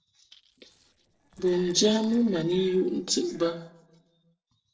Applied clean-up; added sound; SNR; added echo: neural separator model SepFormer DNS4.